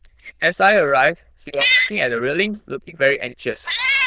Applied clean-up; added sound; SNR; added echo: neural diffusion model UNIVERSE++.